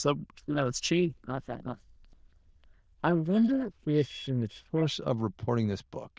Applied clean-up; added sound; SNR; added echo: neural diffusion model UNIVERSE++.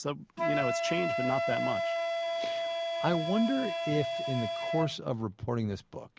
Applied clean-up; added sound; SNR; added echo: none; Wind instrument, woodwind instrument; 0 dB; none.